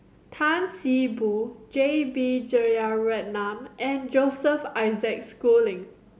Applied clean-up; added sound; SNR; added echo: none; none; none; none.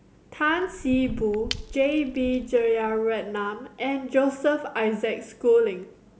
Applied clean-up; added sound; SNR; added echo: none; Shatter / Crushing; 13 dB; none.